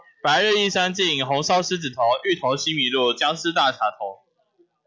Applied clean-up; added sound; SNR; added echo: none; none; none; none.